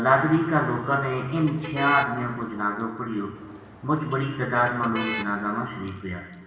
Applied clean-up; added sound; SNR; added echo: none; Motor vehicle (road); 13 dB; reverberation time 1.6 s.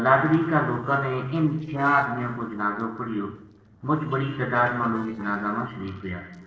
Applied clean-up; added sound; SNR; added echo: neural separator model SepFormer DNS4.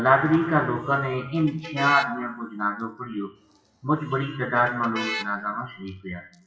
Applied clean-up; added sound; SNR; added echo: classical method WPE with log-MMSE.